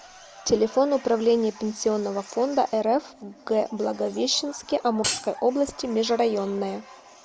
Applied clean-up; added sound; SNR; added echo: none; Hi-hat; 4 dB; none.